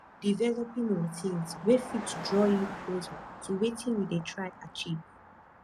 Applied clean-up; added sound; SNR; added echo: none; Car passing by; 13 dB; none.